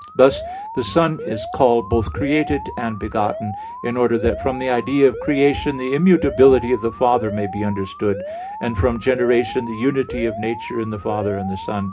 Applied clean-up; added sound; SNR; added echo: none; Alarm; 12 dB; reverberation time 0.3 s.